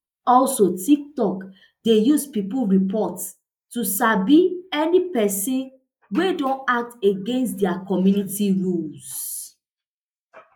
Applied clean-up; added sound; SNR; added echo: neural mask model Resemble Enhance denoiser.